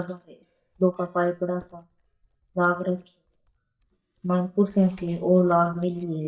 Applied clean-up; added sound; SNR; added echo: neural mask model DeepFilterNet 3.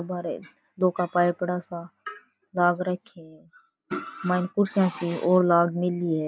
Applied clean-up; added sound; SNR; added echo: none; none; none; none.